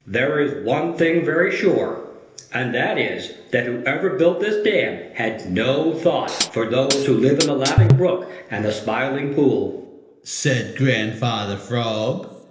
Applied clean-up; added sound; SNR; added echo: none; Hi-hat; 0 dB; reverberation time 1.4 s.